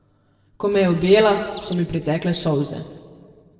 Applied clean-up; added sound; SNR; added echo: neural separator model SepFormer DNS4.